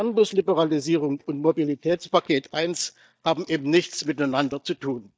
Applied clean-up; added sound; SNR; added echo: neural mask model DeepFilterNet 3.